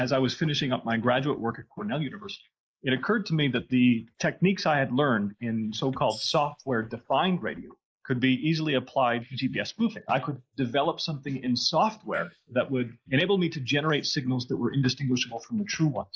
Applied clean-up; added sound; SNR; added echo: neural mask model Resemble Enhance denoiser.